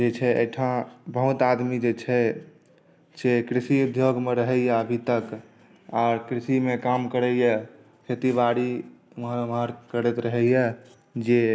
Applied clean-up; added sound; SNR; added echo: none; none; none; none.